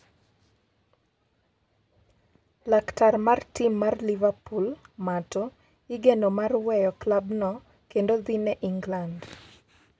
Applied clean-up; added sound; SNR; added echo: none; none; none; none.